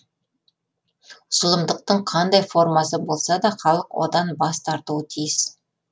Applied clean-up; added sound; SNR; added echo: none; none; none; none.